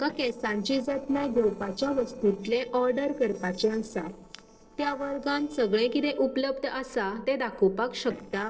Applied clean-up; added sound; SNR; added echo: neural separator model SepFormer DNS4.